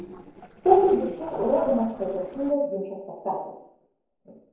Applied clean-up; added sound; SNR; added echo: neural separator model SepFormer DNS4.